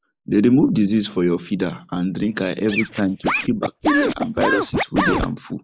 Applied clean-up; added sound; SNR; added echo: neural mask model Resemble Enhance denoiser.